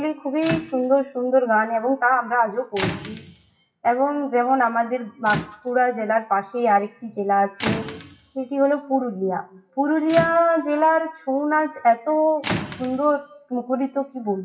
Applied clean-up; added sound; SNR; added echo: classical method WPE with log-MMSE.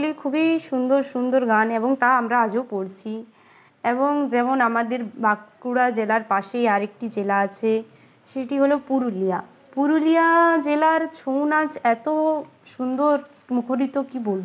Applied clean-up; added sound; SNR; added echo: none; none; none; none.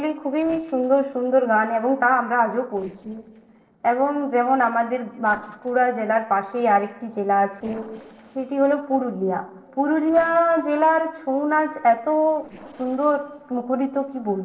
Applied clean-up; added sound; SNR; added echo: neural separator model SepFormer DNS4.